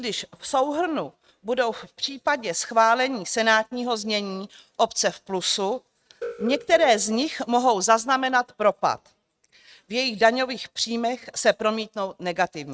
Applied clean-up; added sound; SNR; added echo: neural mask model RNNoise.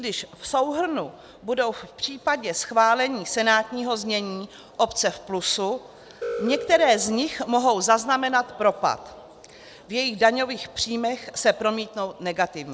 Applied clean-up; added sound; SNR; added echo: none; Alarm; 10 dB; none.